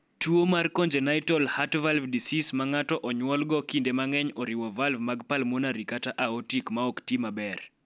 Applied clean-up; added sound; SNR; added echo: none; none; none; none.